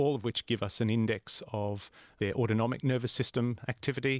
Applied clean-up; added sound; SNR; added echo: none; none; none; none.